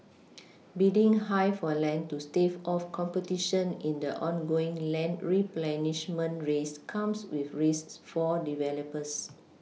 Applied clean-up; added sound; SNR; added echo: none; none; none; none.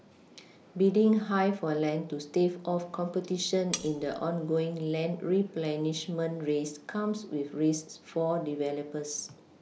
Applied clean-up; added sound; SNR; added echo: none; Cutlery, silverware; 9 dB; none.